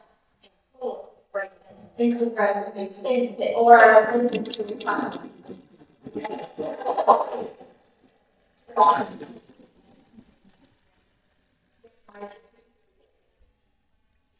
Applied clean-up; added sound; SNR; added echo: neural mask model DeepFilterNet 3.